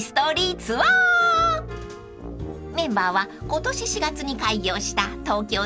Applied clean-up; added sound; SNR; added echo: none; none; none; none.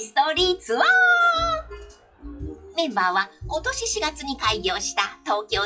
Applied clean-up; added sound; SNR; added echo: classical method WPE with log-MMSE.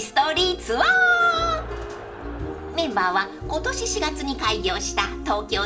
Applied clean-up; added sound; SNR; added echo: none; Crowd; 19 dB; reverberation time 0.5 s.